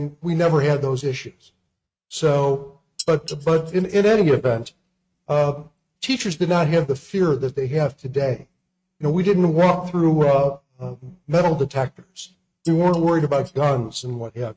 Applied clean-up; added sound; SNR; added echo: neural mask model RNNoise.